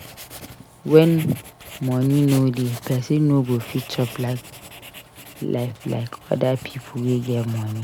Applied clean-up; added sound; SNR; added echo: none; Writing; 18 dB; none.